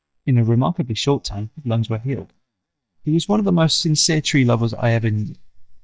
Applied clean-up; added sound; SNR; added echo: neural mask model DeepFilterNet 3.